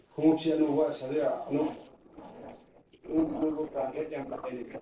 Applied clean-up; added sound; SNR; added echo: neural separator model SepFormer DNS4.